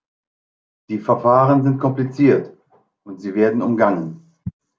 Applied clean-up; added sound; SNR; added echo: none; none; none; none.